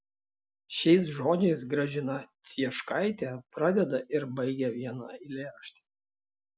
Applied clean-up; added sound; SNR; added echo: none; none; none; none.